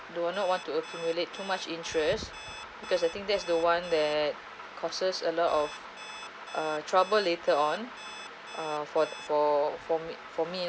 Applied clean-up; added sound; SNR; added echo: none; Alarm; 17 dB; none.